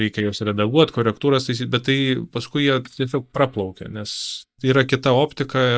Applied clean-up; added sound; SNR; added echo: neural mask model DeepFilterNet 3.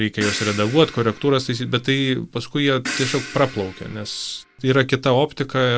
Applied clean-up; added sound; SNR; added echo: none; Crash cymbal; 12 dB; none.